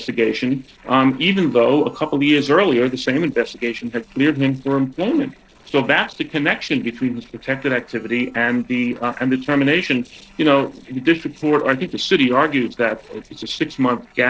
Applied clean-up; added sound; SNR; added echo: neural separator model SepFormer DNS4.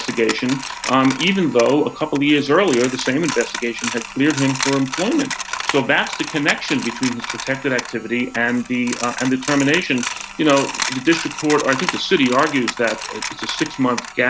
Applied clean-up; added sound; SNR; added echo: none; Coin (dropping); 9 dB; none.